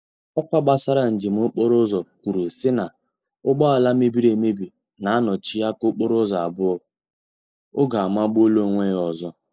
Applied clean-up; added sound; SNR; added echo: neural mask model Resemble Enhance denoiser.